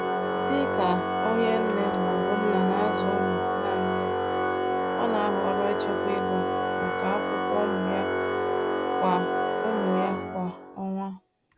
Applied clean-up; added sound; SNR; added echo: none; Organ; -4 dB; none.